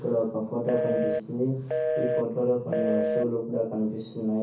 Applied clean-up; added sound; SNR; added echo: none; Telephone; 1 dB; reverberation time 0.6 s.